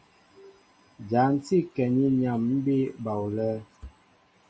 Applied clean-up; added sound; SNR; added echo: none; none; none; none.